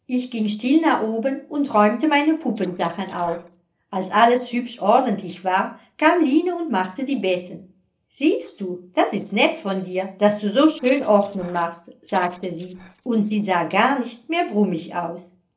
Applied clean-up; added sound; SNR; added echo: neural separator model SepFormer DNS4.